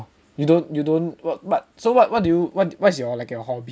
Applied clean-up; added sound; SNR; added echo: none; none; none; none.